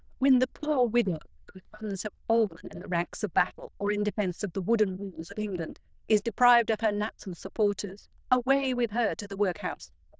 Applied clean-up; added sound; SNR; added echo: neural diffusion model UNIVERSE++.